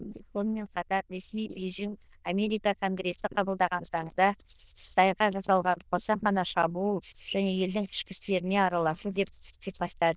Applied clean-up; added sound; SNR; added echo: neural diffusion model UNIVERSE++.